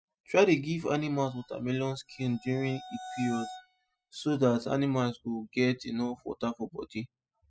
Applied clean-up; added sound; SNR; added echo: classical method spectral subtraction.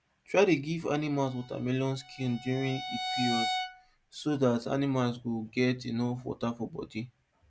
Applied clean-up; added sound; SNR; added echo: none; Bowed string instrument; 7 dB; none.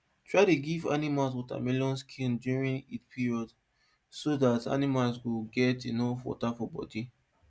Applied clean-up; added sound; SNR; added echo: none; none; none; none.